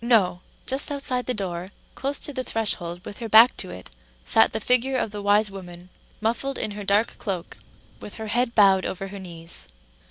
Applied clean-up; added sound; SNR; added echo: none; Keys jangling; 16 dB; none.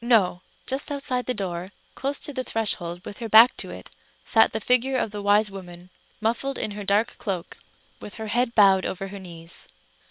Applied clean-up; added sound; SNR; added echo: neural separator model SepFormer WHAM!.